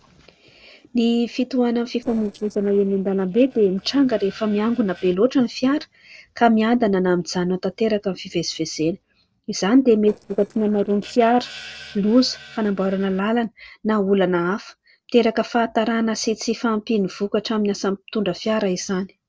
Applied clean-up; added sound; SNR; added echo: neural separator model SepFormer DNS4.